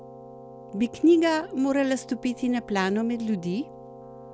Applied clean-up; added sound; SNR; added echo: none; Keyboard (musical); 18 dB; none.